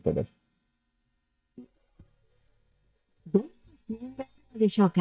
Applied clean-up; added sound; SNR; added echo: neural mask model DeepFilterNet 3.